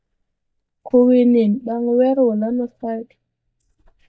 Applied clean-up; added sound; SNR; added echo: neural mask model DeepFilterNet 3.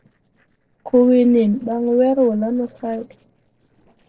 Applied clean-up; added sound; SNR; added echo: neural separator model SepFormer DNS4.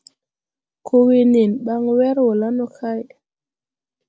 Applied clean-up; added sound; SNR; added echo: none; none; none; none.